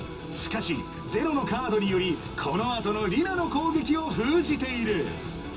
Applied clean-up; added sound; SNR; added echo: none; none; none; reverberation time 0.2 s.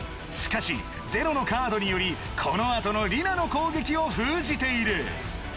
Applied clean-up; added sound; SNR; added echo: none; none; none; none.